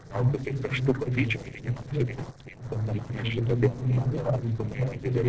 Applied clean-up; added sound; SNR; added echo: neural separator model SepFormer DNS4.